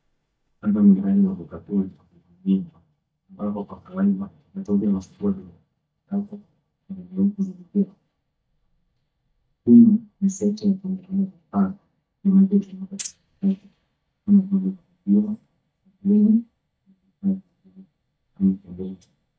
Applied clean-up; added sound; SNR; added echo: neural mask model DeepFilterNet 3.